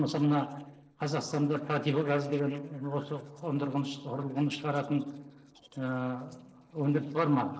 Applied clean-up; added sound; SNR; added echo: neural separator model SepFormer DNS4.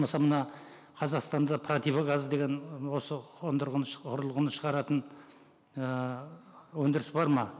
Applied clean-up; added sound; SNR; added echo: none; none; none; none.